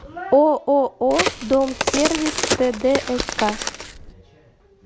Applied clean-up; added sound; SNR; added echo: none; Crack; 4 dB; none.